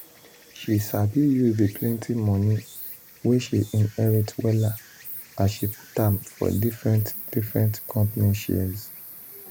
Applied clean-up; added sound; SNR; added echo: none; Insect; 16 dB; none.